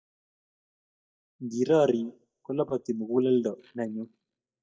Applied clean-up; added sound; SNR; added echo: neural mask model DeepFilterNet 3.